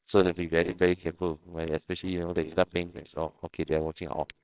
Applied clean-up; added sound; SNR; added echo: neural separator model SepFormer WHAMR!.